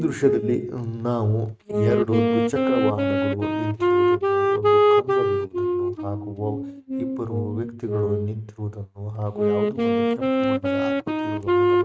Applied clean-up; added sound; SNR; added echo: neural mask model RNNoise.